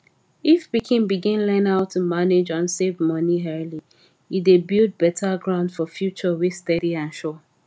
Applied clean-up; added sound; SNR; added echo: none; none; none; none.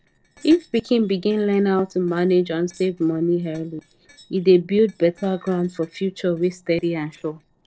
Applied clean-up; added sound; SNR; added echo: neural separator model SepFormer DNS4.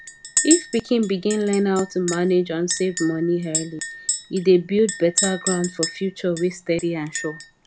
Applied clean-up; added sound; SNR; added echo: none; Chink, clink; 5 dB; none.